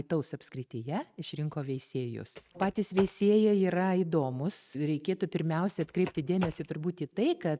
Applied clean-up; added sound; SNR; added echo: neural mask model RNNoise.